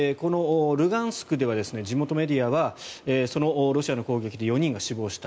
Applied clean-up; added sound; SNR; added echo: none; none; none; none.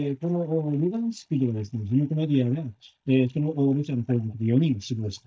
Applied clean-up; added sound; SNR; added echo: neural mask model DeepFilterNet 3.